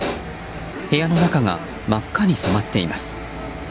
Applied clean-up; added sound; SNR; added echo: none; Hi-hat + Bell; 9 dB; none.